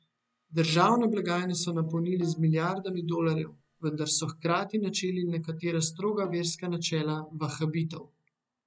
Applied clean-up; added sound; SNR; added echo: none; Bowed string instrument; 19 dB; none.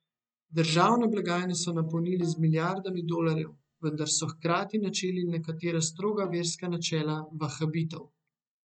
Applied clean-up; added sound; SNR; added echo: neural mask model RNNoise.